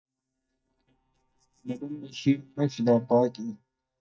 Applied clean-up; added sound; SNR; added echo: neural mask model DeepFilterNet 3.